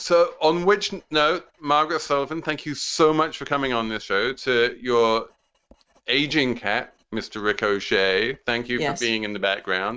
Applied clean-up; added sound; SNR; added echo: neural mask model RNNoise.